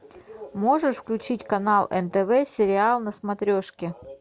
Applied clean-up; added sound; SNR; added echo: none; none; none; none.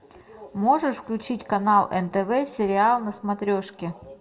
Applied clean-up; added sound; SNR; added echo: none; none; none; reverberation time 1.8 s.